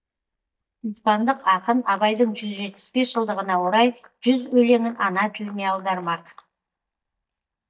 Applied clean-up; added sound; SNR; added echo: neural mask model DeepFilterNet 3.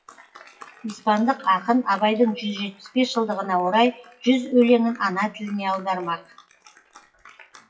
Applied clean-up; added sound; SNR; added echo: classical method WPE with log-MMSE.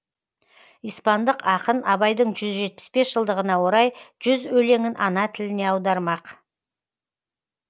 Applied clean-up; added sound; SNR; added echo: none; none; none; none.